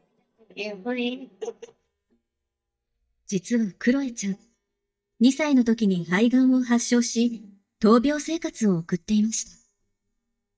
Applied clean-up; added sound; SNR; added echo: neural mask model DeepFilterNet 3.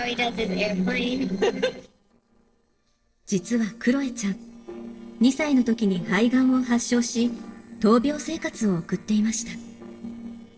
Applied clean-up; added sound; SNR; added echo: neural separator model SepFormer DNS4.